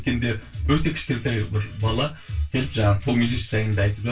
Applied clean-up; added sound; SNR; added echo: none; none; none; reverberation time 0.2 s.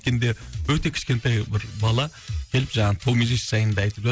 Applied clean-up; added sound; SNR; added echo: none; none; none; none.